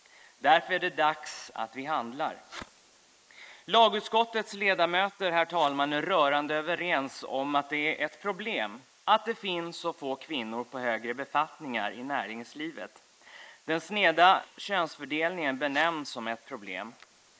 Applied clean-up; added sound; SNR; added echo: neural mask model Resemble Enhance denoiser.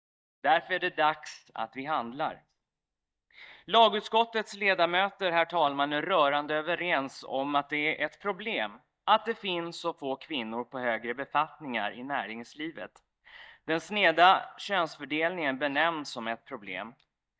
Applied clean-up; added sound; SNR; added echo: neural mask model DeepFilterNet 3.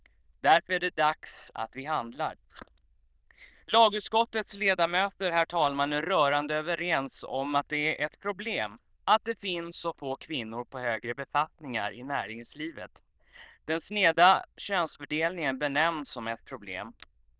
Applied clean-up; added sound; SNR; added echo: neural diffusion model UNIVERSE++.